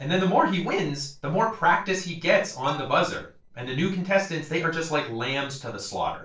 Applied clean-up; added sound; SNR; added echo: neural separator model SepFormer DNS4.